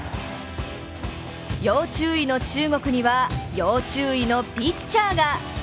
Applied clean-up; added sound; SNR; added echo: none; none; none; none.